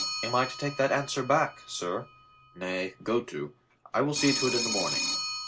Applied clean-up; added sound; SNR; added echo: none; Telephone; 5 dB; none.